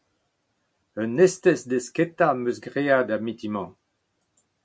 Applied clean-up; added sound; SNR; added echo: none; none; none; none.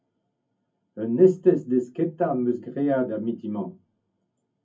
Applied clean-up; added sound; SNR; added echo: none; none; none; reverberation time 0.3 s.